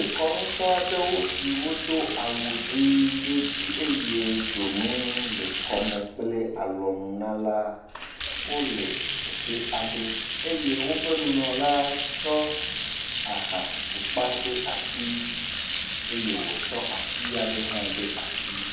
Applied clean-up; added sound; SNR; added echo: none; Bathtub (filling or washing); -3 dB; reverberation time 0.8 s.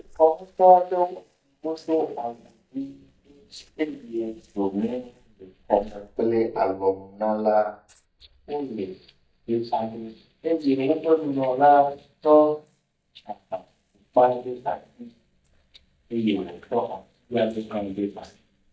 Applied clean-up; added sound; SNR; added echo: neural mask model DeepFilterNet 3.